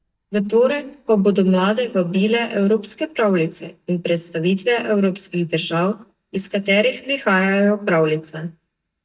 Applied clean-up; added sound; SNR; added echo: neural mask model DeepFilterNet 3.